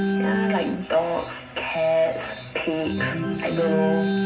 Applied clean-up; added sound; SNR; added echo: none; Organ; 2 dB; reverberation time 0.4 s.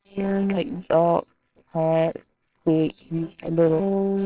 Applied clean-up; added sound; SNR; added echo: neural separator model SepFormer WHAMR!.